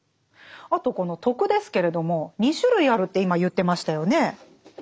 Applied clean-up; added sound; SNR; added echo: none; none; none; none.